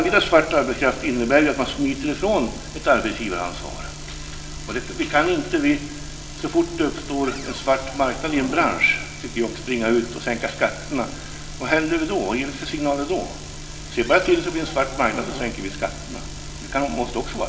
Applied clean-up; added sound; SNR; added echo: none; Cupboard open or close; 14 dB; reverberation time 1.1 s.